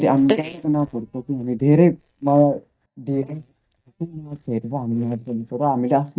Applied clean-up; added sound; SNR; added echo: neural mask model DeepFilterNet 3.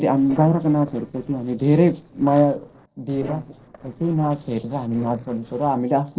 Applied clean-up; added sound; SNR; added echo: neural separator model SepFormer DNS4.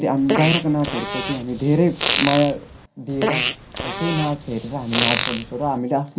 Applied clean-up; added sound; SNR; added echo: none; Fart; 3 dB; reverberation time 0.3 s.